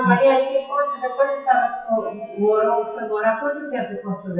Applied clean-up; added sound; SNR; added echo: classical method WPE with log-MMSE.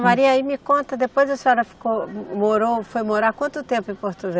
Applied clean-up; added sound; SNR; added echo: none; none; none; none.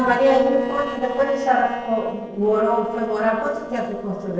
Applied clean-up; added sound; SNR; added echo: neural separator model SepFormer DNS4.